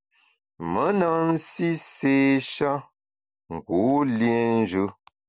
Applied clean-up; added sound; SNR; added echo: none; none; none; none.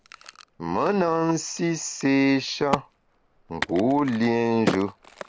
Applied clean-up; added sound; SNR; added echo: none; Crack; 11 dB; none.